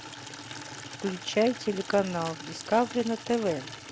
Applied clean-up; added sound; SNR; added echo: none; Water tap, faucet / Liquid; 12 dB; none.